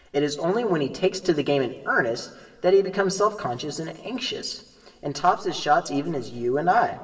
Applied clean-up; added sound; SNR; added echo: none; none; none; reverberation time 2.3 s.